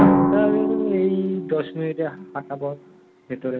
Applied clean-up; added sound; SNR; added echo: none; Drum; -2 dB; none.